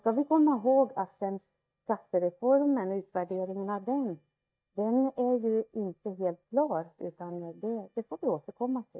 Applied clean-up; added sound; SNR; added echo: neural mask model DeepFilterNet 3.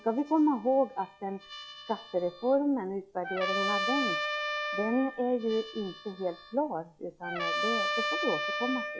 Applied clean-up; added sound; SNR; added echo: classical method log-MMSE.